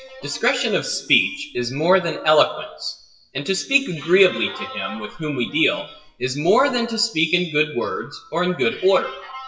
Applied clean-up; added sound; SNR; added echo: classical method WPE with log-MMSE.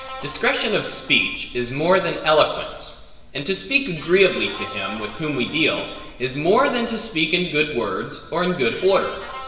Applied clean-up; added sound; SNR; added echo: none; Guitar; 18 dB; reverberation time 1.3 s.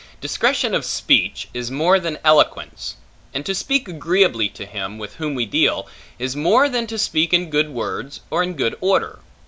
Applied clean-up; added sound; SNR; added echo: none; none; none; none.